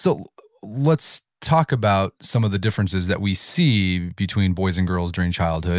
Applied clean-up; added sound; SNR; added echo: none; none; none; none.